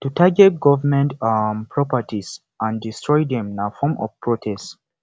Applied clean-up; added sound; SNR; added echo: none; none; none; none.